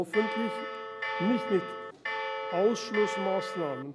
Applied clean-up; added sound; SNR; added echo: none; Bell; 4 dB; none.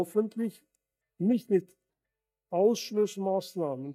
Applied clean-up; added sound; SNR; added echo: neural mask model DeepFilterNet 3.